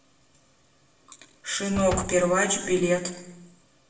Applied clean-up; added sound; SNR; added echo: none; Slam; 11 dB; reverberation time 0.8 s.